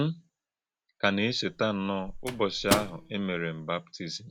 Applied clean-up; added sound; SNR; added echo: none; Microwave oven; 5 dB; none.